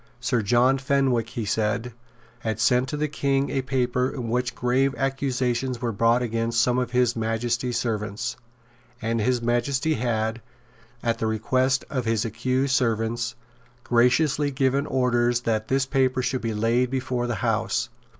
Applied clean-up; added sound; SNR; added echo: none; none; none; none.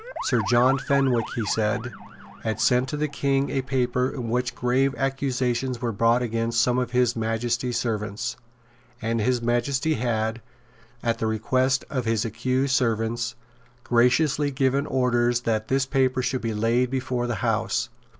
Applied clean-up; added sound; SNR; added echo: none; Motor vehicle (road) / Siren; 19 dB; none.